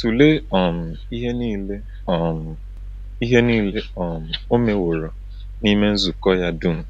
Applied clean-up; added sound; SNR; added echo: none; Mechanical fan; 12 dB; none.